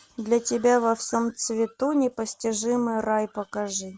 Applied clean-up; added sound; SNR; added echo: none; none; none; none.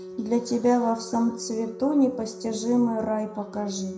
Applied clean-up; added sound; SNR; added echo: none; Organ; 15 dB; reverberation time 0.5 s.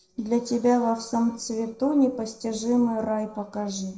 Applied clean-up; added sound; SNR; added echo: neural separator model SepFormer DNS4.